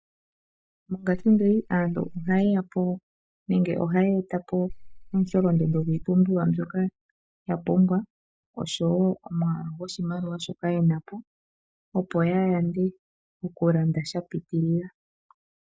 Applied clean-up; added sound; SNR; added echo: neural mask model DeepFilterNet 3.